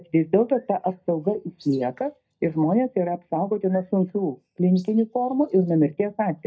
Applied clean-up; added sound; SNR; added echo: neural mask model DeepFilterNet 3.